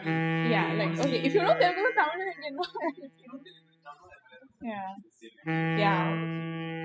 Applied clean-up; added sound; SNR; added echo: classical method spectral subtraction.